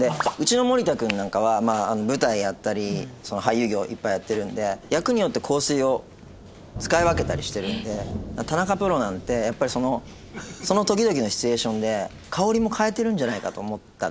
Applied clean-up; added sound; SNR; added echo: none; Thunder; 16 dB; none.